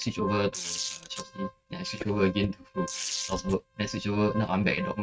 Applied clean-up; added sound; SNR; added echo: neural mask model RNNoise.